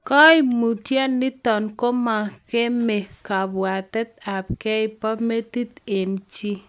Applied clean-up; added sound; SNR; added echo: none; none; none; none.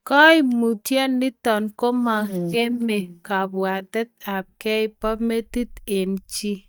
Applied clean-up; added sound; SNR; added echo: neural mask model DeepFilterNet 3.